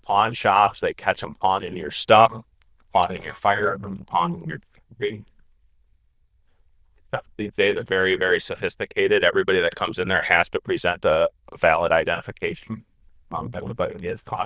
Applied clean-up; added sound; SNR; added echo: neural diffusion model UNIVERSE++.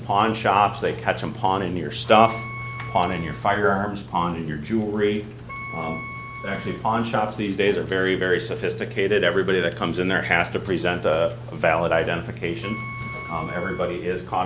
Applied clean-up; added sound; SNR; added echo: none; Wind instrument, woodwind instrument; 15 dB; none.